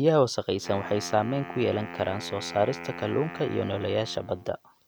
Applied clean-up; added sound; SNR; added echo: none; Wind instrument, woodwind instrument; 14 dB; none.